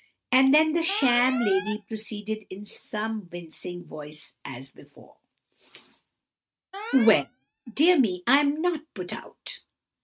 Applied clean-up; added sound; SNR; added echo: neural mask model RNNoise.